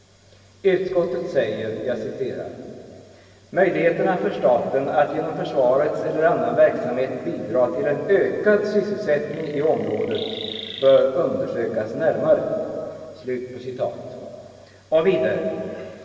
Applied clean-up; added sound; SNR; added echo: none; Chirp, tweet; 15 dB; reverberation time 2.6 s.